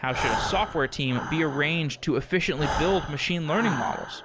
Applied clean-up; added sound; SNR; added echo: none; Breathing; 6 dB; none.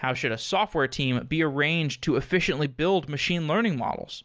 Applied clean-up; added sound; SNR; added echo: none; none; none; none.